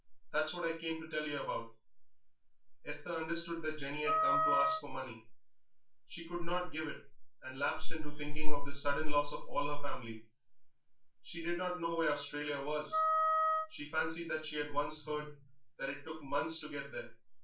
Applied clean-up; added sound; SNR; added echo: none; Wind instrument, woodwind instrument; 4 dB; reverberation time 0.2 s.